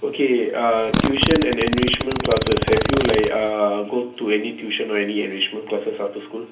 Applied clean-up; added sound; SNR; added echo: none; Fart; 2 dB; reverberation time 0.3 s.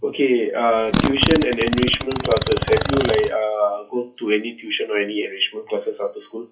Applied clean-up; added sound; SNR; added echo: classical method WPE with log-MMSE.